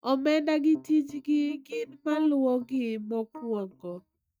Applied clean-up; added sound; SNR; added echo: neural mask model DeepFilterNet 3.